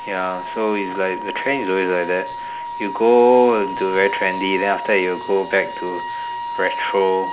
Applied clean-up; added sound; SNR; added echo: none; Wind instrument, woodwind instrument; 8 dB; none.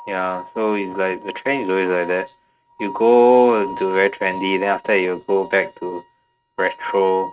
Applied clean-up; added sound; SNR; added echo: neural mask model RNNoise.